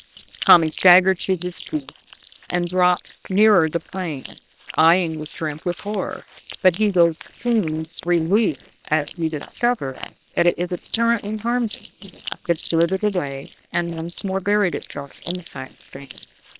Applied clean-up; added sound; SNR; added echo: neural separator model SepFormer WHAM!.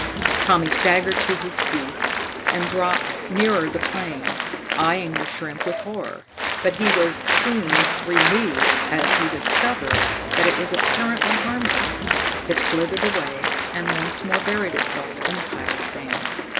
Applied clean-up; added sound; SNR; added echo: none; Applause; -2 dB; none.